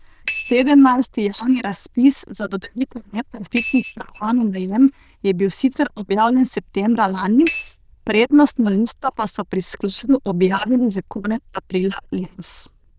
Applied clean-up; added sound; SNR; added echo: neural diffusion model UNIVERSE++.